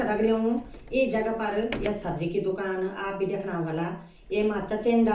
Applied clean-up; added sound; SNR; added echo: none; Sliding door; 17 dB; reverberation time 0.6 s.